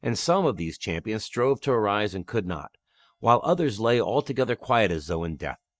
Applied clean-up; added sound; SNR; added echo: neural mask model DeepFilterNet 3.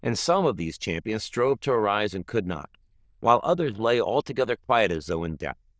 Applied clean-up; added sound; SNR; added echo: neural diffusion model UNIVERSE++.